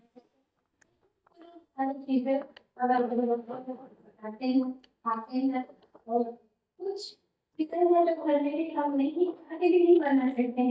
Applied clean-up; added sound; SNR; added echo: neural mask model DeepFilterNet 3.